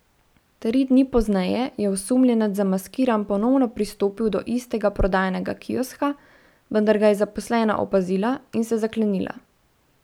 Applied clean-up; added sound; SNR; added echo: none; none; none; none.